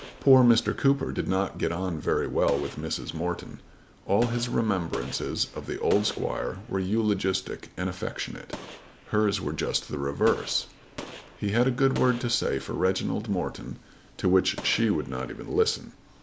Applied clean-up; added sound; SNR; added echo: none; Gunshot, gunfire; 18 dB; none.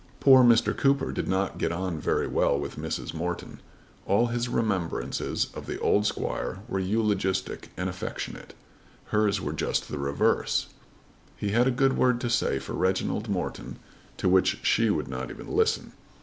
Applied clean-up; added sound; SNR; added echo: none; none; none; none.